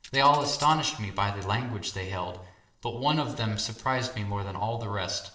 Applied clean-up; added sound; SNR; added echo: neural separator model SepFormer DNS4.